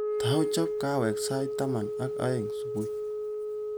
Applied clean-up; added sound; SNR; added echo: none; Wind instrument, woodwind instrument; 0 dB; none.